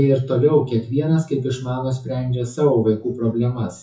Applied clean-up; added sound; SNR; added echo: classical method WPE with log-MMSE.